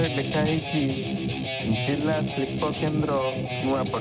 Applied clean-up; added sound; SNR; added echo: neural mask model RNNoise.